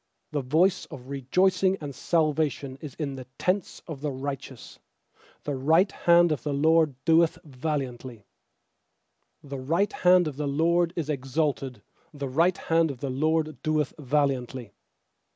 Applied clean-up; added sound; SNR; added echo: none; none; none; none.